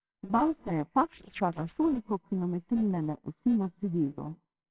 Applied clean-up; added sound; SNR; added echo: neural separator model SepFormer WHAMR!.